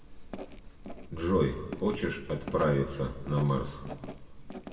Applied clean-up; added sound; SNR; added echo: none; Writing; 13 dB; reverberation time 1.5 s.